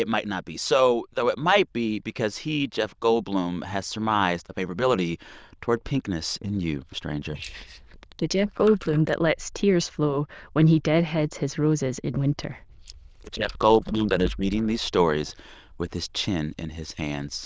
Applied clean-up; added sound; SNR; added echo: neural diffusion model UNIVERSE++.